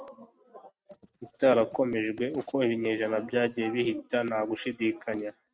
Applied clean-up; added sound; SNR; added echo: neural mask model RNNoise.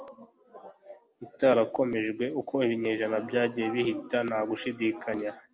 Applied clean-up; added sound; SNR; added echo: none; none; none; none.